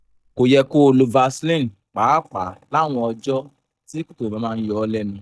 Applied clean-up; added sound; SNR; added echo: neural mask model DeepFilterNet 3.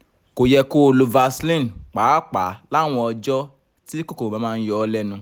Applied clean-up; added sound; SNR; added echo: none; none; none; none.